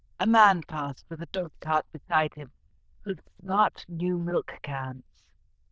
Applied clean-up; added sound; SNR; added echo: neural diffusion model UNIVERSE++.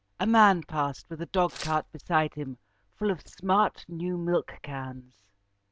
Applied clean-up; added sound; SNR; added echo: none; Tearing; 18 dB; none.